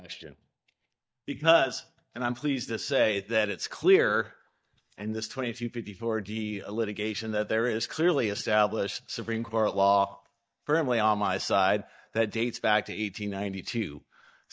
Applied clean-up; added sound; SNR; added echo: neural mask model DeepFilterNet 3.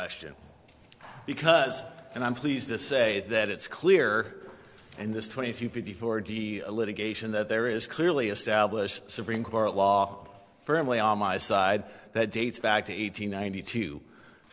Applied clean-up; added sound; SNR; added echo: none; none; none; none.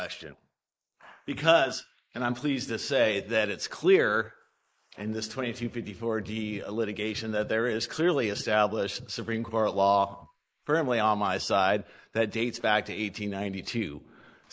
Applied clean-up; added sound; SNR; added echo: neural mask model Resemble Enhance denoiser.